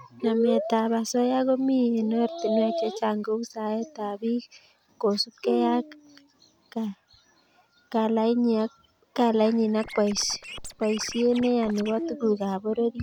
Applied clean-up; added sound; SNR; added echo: none; Scratching (performance technique); 16 dB; none.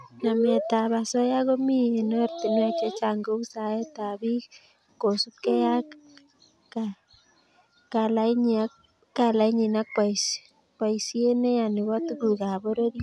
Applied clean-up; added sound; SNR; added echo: none; none; none; none.